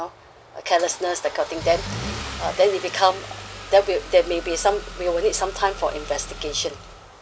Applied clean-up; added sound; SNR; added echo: none; Engine starting / Car; 12 dB; none.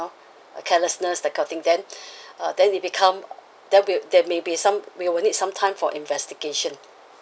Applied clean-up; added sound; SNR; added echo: none; none; none; none.